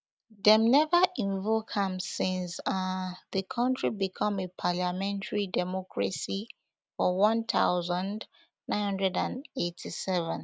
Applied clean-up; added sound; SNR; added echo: none; none; none; none.